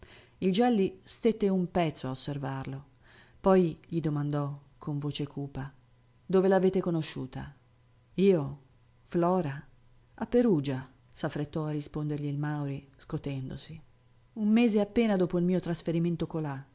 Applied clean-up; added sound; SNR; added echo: none; none; none; none.